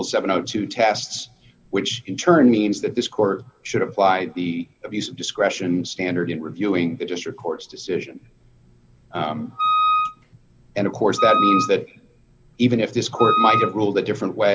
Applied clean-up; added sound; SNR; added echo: none; Wind instrument, woodwind instrument; -1 dB; none.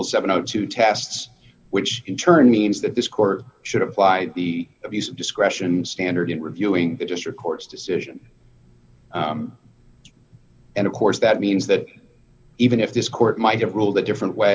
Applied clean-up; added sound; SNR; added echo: none; none; none; none.